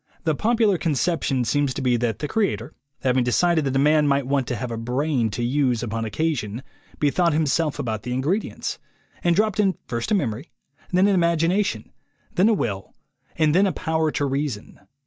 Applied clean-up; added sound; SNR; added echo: none; none; none; none.